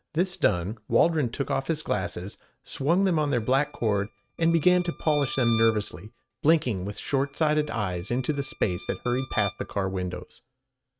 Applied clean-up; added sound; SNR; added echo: neural mask model RNNoise.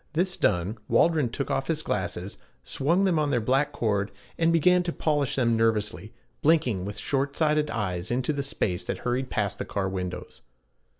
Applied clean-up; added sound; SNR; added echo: neural mask model Resemble Enhance denoiser.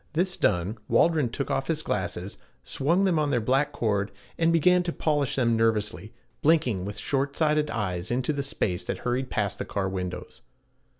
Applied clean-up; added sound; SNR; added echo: none; none; none; none.